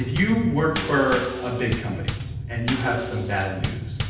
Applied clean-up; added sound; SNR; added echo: none; Bass drum / Snare drum / Drum kit; 5 dB; reverberation time 0.9 s.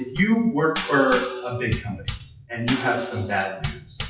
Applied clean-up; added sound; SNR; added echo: classical method WPE with log-MMSE.